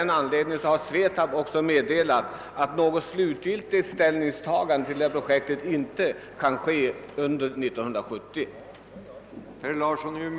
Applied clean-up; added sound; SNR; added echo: none; none; none; none.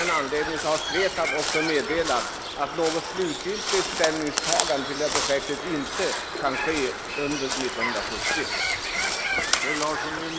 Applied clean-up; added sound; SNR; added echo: none; Bird + Crow; 0 dB; none.